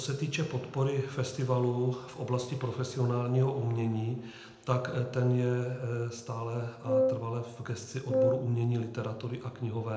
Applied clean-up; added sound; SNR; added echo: none; Wind instrument, woodwind instrument; -2 dB; reverberation time 0.8 s.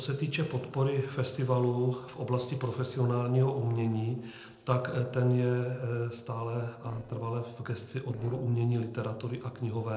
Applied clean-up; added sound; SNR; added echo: neural separator model SepFormer DNS4.